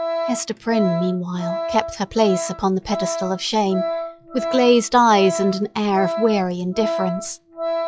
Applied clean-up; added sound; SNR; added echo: classical method log-MMSE.